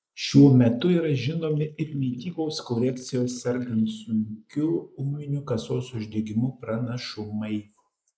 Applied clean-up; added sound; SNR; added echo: neural mask model Resemble Enhance denoiser.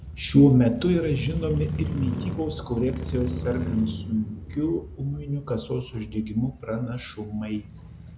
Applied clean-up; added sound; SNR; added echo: none; Motorcycle; 8 dB; none.